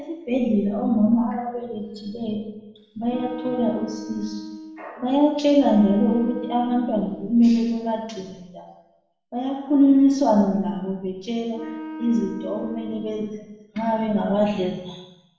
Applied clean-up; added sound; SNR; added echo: none; Wind instrument, woodwind instrument; 13 dB; reverberation time 0.9 s.